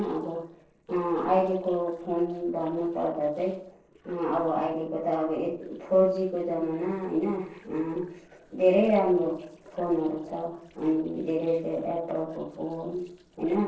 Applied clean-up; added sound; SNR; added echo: neural separator model SepFormer DNS4.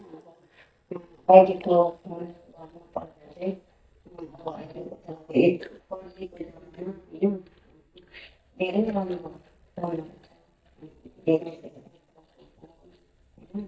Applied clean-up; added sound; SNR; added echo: neural mask model DeepFilterNet 3.